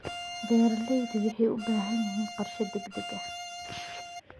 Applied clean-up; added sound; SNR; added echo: none; Bowed string instrument; 10 dB; none.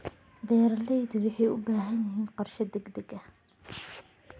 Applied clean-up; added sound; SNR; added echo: none; none; none; none.